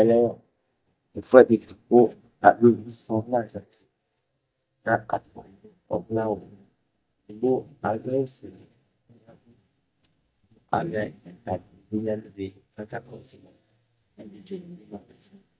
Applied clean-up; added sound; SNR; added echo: neural mask model DeepFilterNet 3.